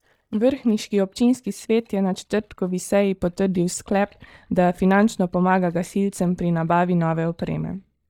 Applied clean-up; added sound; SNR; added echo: neural mask model DeepFilterNet 3.